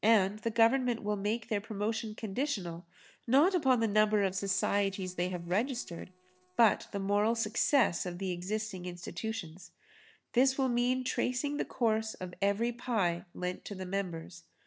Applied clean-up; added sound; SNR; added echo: neural separator model SepFormer DNS4.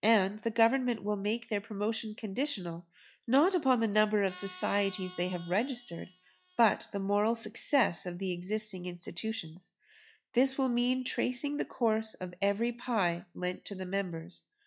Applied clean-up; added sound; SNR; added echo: classical method log-MMSE.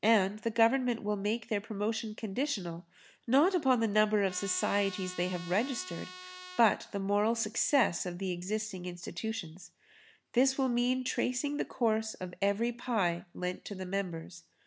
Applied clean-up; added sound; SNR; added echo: none; Trumpet; 15 dB; none.